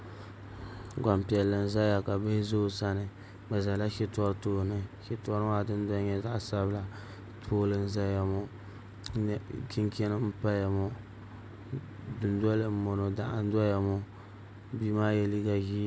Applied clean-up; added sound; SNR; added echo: none; none; none; none.